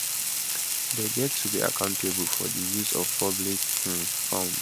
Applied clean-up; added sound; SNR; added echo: none; Frying (food); -5 dB; none.